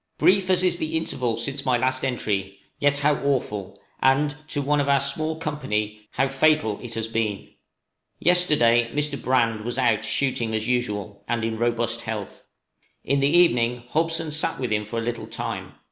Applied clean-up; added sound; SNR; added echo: none; none; none; none.